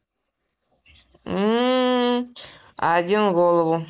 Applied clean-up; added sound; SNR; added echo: neural mask model Resemble Enhance denoiser.